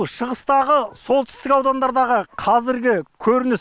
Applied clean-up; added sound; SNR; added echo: none; none; none; none.